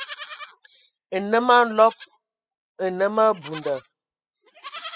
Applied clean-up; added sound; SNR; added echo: classical method spectral subtraction.